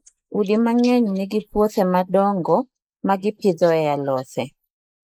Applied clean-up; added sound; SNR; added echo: neural mask model Resemble Enhance denoiser.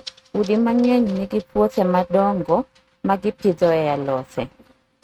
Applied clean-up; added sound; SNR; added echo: neural mask model RNNoise.